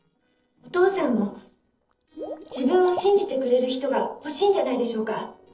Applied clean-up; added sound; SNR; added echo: neural separator model SepFormer DNS4.